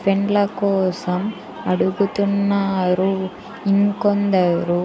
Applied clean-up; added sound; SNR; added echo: none; none; none; none.